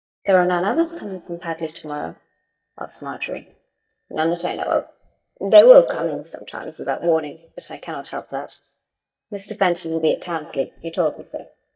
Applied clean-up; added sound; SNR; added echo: neural mask model DeepFilterNet 3.